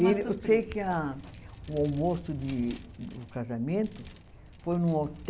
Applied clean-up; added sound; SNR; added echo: none; Vehicle; 17 dB; none.